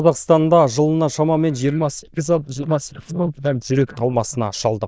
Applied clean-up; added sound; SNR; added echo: neural diffusion model UNIVERSE++.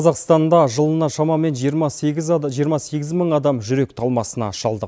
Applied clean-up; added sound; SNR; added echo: none; none; none; none.